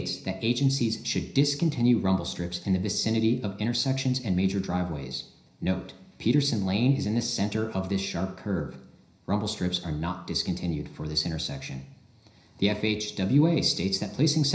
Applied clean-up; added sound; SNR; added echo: none; none; none; reverberation time 0.5 s.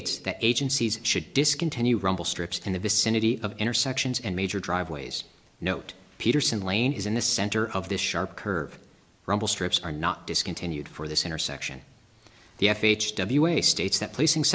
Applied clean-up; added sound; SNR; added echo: none; none; none; none.